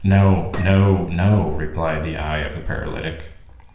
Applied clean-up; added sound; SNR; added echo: none; Gunshot, gunfire; 18 dB; reverberation time 0.7 s.